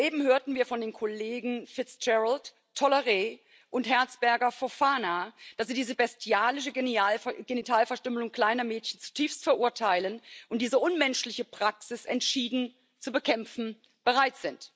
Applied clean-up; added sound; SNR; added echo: none; none; none; none.